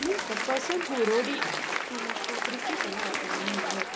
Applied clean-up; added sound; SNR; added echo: none; Applause; -1 dB; none.